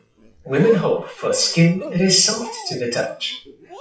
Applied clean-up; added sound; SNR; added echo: classical method WPE with log-MMSE.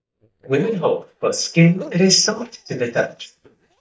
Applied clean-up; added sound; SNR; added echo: neural mask model DeepFilterNet 3.